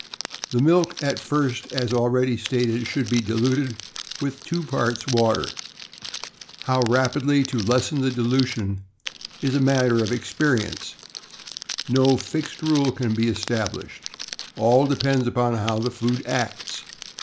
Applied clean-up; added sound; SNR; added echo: none; Crackle; 13 dB; none.